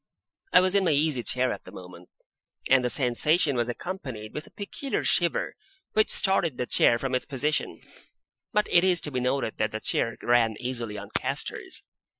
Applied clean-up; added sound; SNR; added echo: classical method Wiener filter.